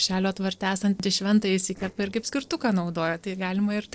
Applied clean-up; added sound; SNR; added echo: neural separator model SepFormer DNS4.